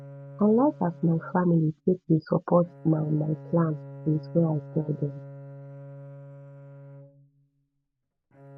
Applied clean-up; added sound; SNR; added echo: none; Bowed string instrument; 17 dB; none.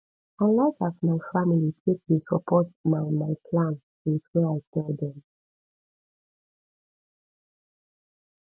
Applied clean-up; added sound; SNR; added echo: none; none; none; none.